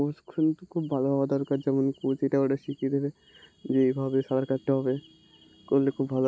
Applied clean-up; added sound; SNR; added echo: none; none; none; none.